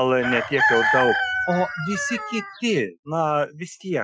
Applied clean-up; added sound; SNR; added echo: classical method Wiener filter.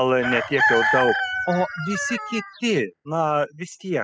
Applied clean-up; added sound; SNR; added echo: classical method spectral subtraction.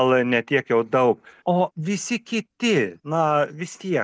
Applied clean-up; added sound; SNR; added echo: none; none; none; none.